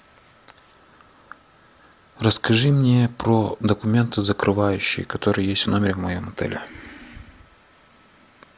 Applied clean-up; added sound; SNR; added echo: none; none; none; none.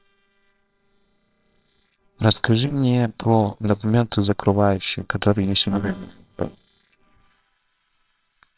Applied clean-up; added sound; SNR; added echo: neural separator model SepFormer WHAMR!.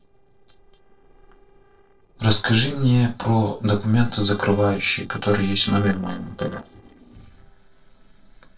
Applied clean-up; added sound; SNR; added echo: neural separator model SepFormer DNS4.